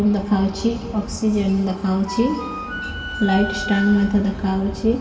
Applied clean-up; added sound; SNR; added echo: none; Wind instrument, woodwind instrument; 10 dB; reverberation time 2.3 s.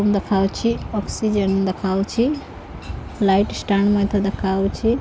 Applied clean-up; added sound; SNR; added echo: none; none; none; none.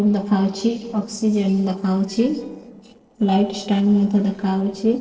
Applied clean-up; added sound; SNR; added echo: neural separator model SepFormer DNS4.